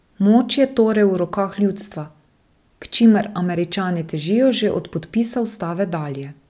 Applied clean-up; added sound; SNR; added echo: none; none; none; none.